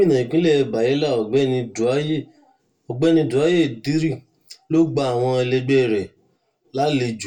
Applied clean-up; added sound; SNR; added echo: none; none; none; reverberation time 0.1 s.